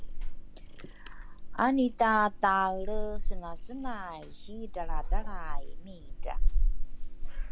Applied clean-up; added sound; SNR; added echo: none; Meow / Purr; -4 dB; none.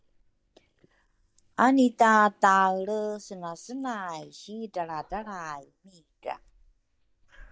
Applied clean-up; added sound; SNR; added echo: neural mask model DeepFilterNet 3.